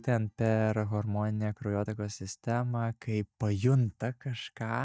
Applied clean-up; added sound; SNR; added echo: neural mask model DeepFilterNet 3.